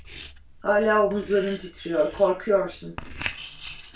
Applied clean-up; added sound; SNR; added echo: none; Writing; 14 dB; reverberation time 0.2 s.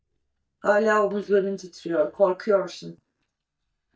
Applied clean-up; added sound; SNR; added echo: neural mask model DeepFilterNet 3.